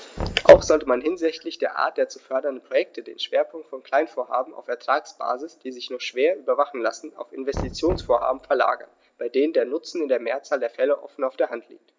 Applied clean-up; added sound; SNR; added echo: none; Knock; 14 dB; none.